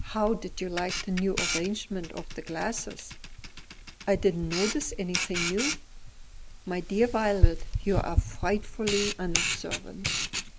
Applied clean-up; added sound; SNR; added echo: none; Camera; 0 dB; none.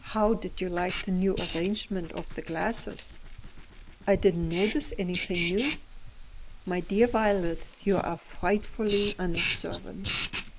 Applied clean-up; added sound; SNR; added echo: neural mask model Resemble Enhance denoiser.